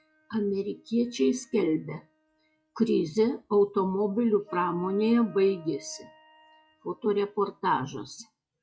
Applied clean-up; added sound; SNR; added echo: classical method log-MMSE.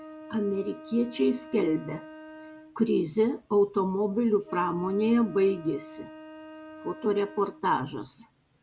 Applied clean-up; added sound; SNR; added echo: none; Wind instrument, woodwind instrument; 18 dB; none.